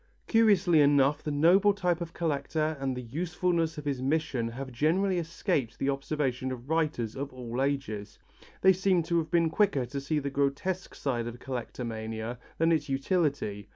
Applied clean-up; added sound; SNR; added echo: none; none; none; none.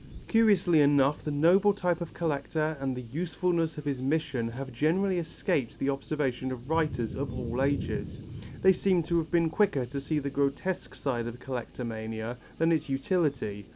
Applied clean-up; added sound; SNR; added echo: none; Thunder / Cricket; 13 dB; none.